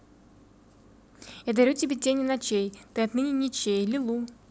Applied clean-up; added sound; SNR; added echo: none; none; none; none.